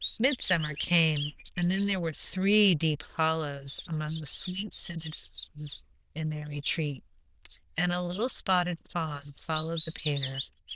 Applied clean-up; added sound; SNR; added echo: neural diffusion model UNIVERSE++.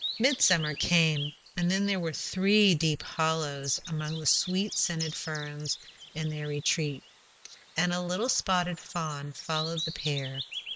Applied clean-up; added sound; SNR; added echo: neural mask model Resemble Enhance denoiser.